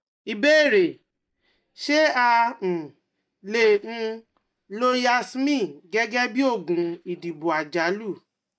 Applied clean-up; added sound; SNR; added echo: neural mask model DeepFilterNet 3.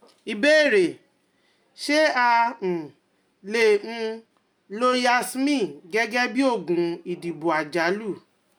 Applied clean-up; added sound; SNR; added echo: none; none; none; none.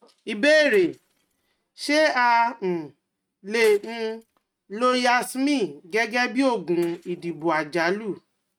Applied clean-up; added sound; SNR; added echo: neural mask model RNNoise.